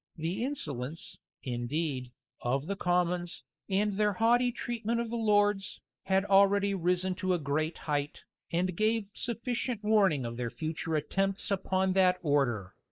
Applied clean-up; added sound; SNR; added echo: neural mask model Resemble Enhance denoiser.